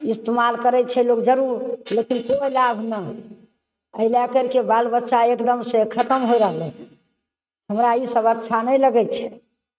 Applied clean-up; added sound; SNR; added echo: neural mask model RNNoise.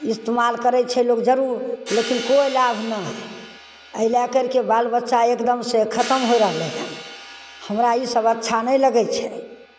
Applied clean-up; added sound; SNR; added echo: none; Hi-hat; 16 dB; none.